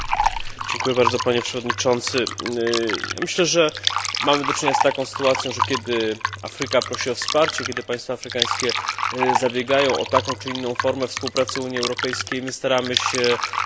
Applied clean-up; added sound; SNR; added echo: none; Fill (with liquid); 3 dB; none.